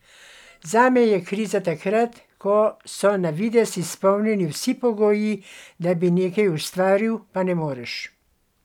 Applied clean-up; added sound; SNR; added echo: none; none; none; none.